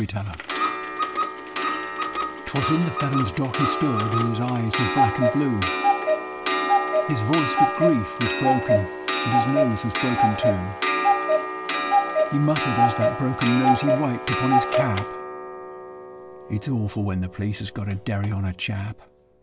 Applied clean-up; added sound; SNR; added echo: none; Clock; -2 dB; none.